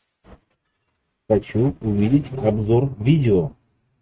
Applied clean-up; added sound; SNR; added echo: neural mask model RNNoise.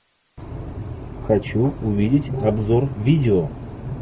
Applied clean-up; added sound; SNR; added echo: none; none; none; none.